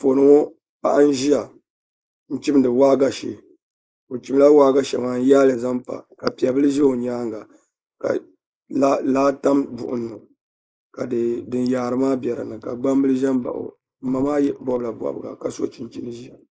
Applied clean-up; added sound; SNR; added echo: neural mask model Resemble Enhance denoiser.